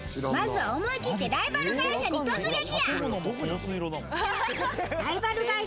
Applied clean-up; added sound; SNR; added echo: none; none; none; none.